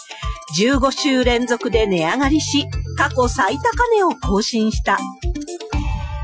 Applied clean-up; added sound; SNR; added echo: classical method Wiener filter.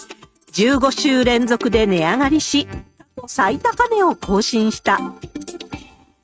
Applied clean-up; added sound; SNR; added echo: neural mask model RNNoise.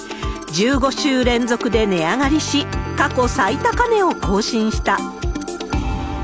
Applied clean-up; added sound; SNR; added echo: none; Trumpet; 19 dB; none.